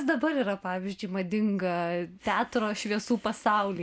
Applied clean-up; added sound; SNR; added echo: none; none; none; none.